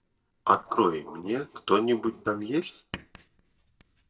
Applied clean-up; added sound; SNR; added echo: neural mask model DeepFilterNet 3.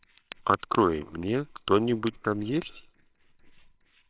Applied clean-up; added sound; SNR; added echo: neural separator model SepFormer WHAMR!.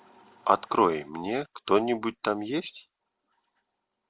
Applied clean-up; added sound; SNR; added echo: none; none; none; none.